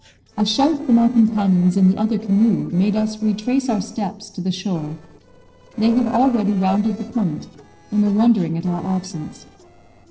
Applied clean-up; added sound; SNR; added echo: neural separator model SepFormer DNS4.